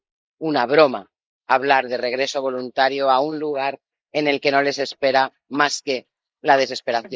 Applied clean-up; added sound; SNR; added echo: neural mask model Resemble Enhance denoiser.